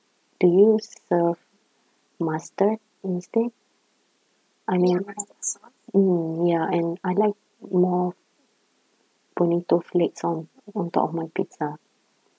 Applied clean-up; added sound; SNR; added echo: none; none; none; none.